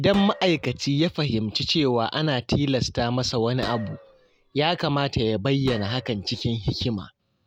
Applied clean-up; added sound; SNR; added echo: none; Gunshot, gunfire; 17 dB; none.